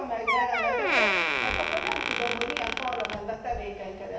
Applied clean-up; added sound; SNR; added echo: none; Door; -3 dB; reverberation time 0.9 s.